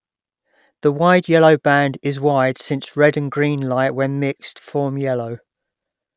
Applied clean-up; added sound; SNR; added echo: none; none; none; none.